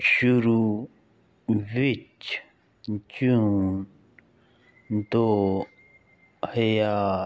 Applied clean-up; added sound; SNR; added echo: none; none; none; none.